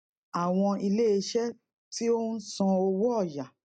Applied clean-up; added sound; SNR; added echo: neural mask model DeepFilterNet 3.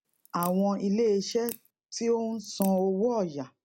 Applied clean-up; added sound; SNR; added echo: none; Crack / Crackle; 17 dB; none.